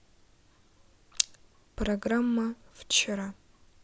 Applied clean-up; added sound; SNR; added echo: none; none; none; none.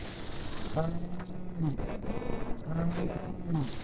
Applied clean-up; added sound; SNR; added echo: neural separator model SepFormer DNS4.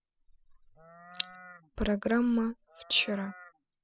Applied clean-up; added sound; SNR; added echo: classical method spectral subtraction.